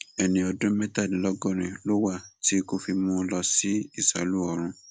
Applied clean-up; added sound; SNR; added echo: none; none; none; none.